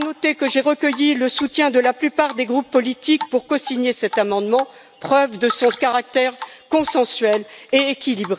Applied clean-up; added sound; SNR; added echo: none; Drip; 16 dB; none.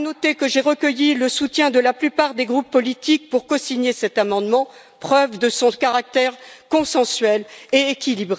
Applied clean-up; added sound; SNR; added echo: none; none; none; none.